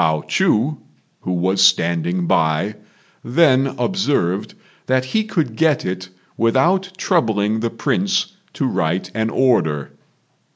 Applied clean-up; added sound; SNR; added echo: none; none; none; none.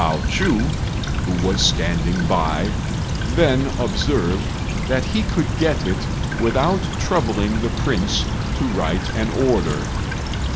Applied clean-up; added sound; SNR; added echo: none; Stream / Trickle, dribble; 0 dB; none.